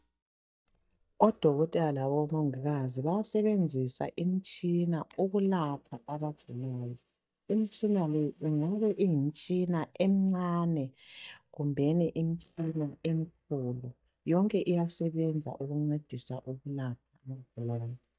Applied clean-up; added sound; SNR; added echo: neural mask model DeepFilterNet 3.